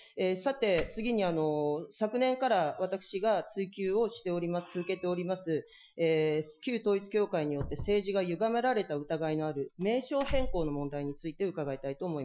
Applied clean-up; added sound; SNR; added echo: classical method Wiener filter.